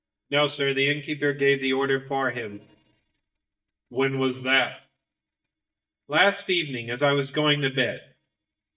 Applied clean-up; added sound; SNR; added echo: neural mask model DeepFilterNet 3.